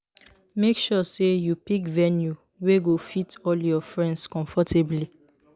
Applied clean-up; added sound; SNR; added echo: none; none; none; none.